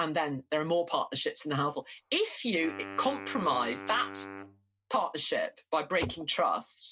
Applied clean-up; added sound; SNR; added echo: none; Wind instrument, woodwind instrument; 13 dB; none.